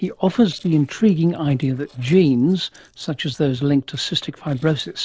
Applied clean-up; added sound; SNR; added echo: neural separator model SepFormer DNS4.